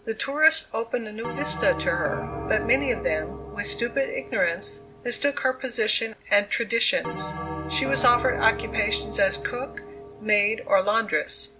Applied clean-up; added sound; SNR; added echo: none; Bell; 9 dB; none.